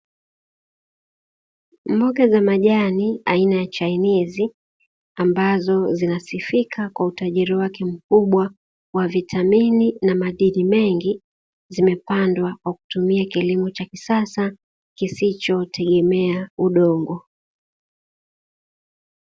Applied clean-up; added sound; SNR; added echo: none; none; none; none.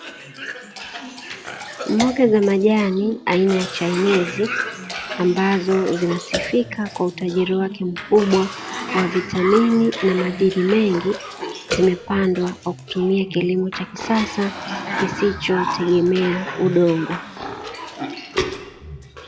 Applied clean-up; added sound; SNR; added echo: none; Cough; 9 dB; none.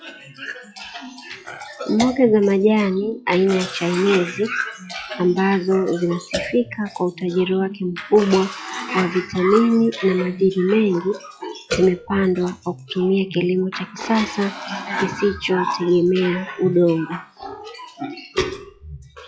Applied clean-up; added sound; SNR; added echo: classical method log-MMSE.